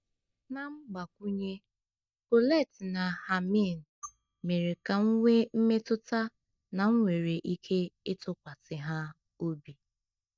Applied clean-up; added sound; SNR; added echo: neural mask model DeepFilterNet 3.